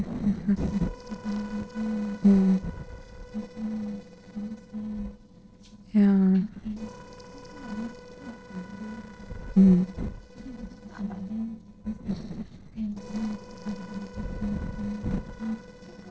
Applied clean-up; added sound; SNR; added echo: neural separator model SepFormer DNS4.